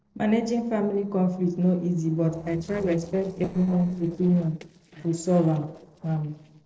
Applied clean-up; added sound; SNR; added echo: neural separator model SepFormer DNS4.